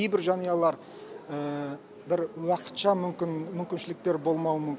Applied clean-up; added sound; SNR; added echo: none; none; none; none.